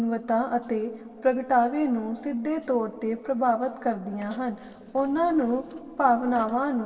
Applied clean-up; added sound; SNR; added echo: neural separator model SepFormer DNS4.